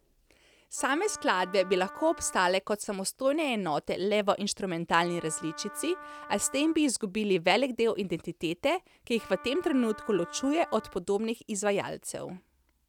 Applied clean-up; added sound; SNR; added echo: none; Wind instrument, woodwind instrument; 17 dB; none.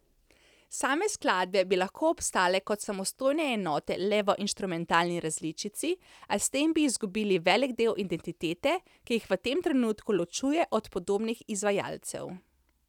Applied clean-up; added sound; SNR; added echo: none; none; none; none.